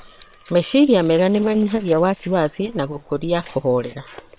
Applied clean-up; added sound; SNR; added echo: neural separator model SepFormer WHAM!.